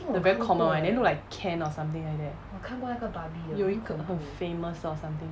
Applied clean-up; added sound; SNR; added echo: none; none; none; none.